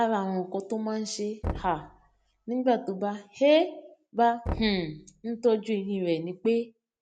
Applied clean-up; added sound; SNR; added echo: none; Knock; 13 dB; none.